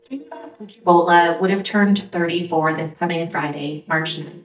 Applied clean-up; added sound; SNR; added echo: neural mask model DeepFilterNet 3.